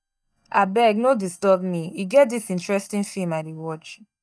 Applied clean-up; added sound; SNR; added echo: neural mask model DeepFilterNet 3.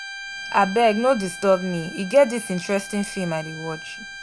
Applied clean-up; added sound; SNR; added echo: none; Bowed string instrument; 13 dB; none.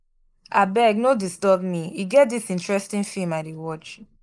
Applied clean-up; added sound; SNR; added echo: neural mask model Resemble Enhance denoiser.